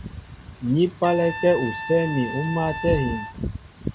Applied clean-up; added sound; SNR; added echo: none; Wind / Rain + Trumpet; 8 dB; none.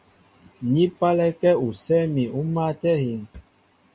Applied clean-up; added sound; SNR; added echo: none; none; none; none.